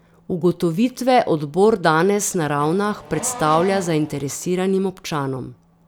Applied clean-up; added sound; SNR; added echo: none; Race car, auto racing / Accelerating, revving, vroom; 16 dB; none.